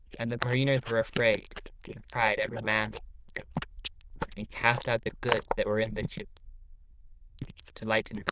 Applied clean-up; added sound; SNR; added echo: neural diffusion model UNIVERSE++.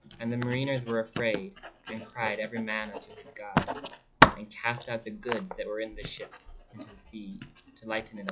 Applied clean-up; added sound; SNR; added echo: classical method log-MMSE.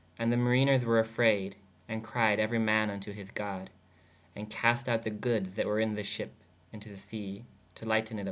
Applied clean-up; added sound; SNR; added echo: none; none; none; none.